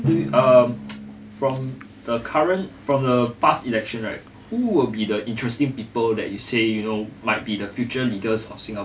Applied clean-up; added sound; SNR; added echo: none; Drum; 14 dB; none.